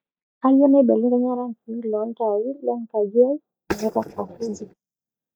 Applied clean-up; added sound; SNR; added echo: neural mask model DeepFilterNet 3.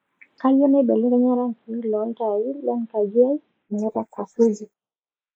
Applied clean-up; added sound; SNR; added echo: neural mask model Resemble Enhance denoiser.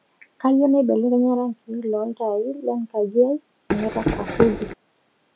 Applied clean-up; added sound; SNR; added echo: none; Run; 2 dB; none.